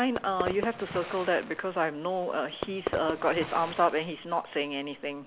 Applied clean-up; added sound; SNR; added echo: none; Fireworks; 10 dB; none.